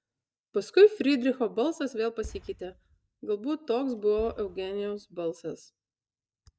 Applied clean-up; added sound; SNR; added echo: neural mask model DeepFilterNet 3.